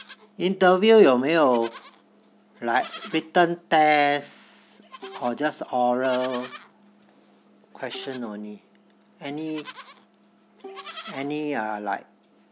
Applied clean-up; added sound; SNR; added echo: none; Bowed string instrument + Livestock, farm animals, working animals; 18 dB; none.